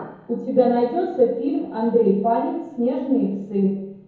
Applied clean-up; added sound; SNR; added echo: none; none; none; reverberation time 0.9 s.